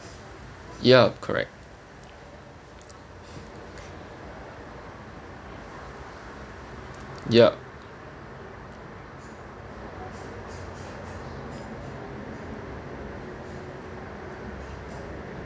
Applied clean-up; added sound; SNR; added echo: none; none; none; none.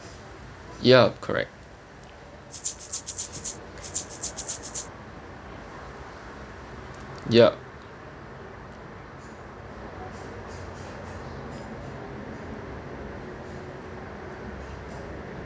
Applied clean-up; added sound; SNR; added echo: none; Rattle (instrument); 6 dB; none.